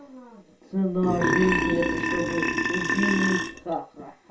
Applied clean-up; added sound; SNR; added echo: none; Burping, eructation; -2 dB; reverberation time 0.2 s.